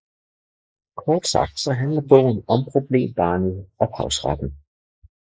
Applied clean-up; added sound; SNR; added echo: neural mask model Resemble Enhance denoiser.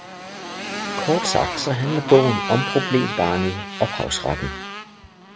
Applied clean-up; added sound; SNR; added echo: none; Motorcycle; 6 dB; none.